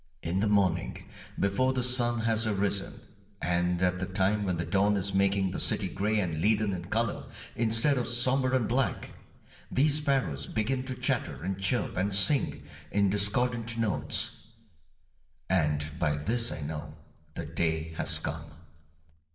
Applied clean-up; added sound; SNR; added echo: none; none; none; reverberation time 0.8 s.